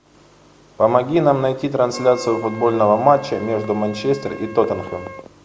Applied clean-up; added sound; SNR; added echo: none; Wind instrument, woodwind instrument; 18 dB; none.